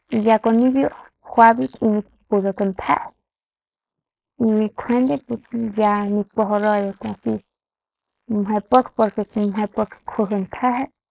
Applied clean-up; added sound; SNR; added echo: neural mask model Resemble Enhance denoiser.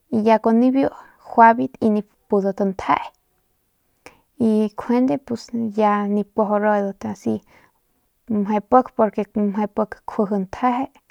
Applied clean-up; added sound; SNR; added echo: none; none; none; none.